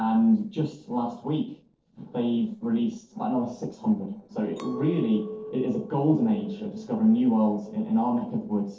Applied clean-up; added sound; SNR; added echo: neural separator model SepFormer DNS4.